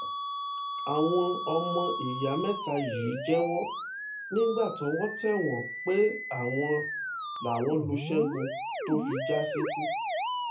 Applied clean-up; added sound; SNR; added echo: none; Musical instrument; 4 dB; reverberation time 0.3 s.